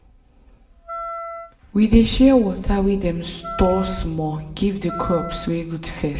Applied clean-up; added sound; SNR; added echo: none; Wind instrument, woodwind instrument; 13 dB; reverberation time 1.0 s.